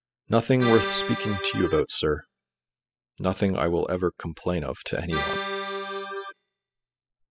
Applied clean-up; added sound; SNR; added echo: classical method spectral subtraction.